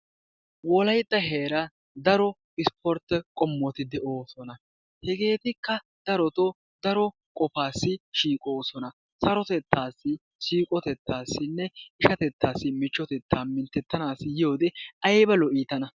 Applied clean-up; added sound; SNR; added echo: none; none; none; none.